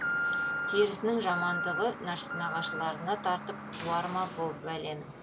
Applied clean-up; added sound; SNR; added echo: none; Alarm; 3 dB; none.